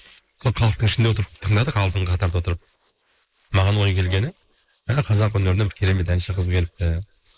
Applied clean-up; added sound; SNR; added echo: neural mask model Resemble Enhance denoiser.